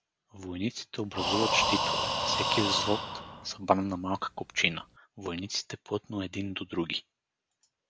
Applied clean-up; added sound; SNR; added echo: none; Breathing; -1 dB; none.